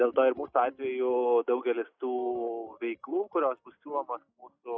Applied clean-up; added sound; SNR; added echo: neural mask model DeepFilterNet 3.